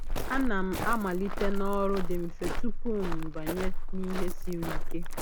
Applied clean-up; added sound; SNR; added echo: none; Walk, footsteps; -4 dB; none.